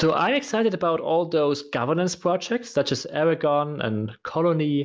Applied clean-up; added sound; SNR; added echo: none; none; none; none.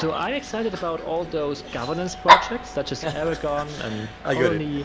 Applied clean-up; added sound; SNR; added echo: none; Dog; -2 dB; none.